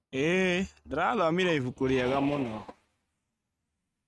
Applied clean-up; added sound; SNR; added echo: neural mask model RNNoise.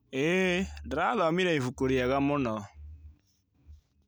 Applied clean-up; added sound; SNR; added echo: none; none; none; none.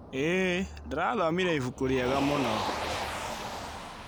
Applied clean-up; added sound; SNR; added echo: none; Motor vehicle (road); 6 dB; none.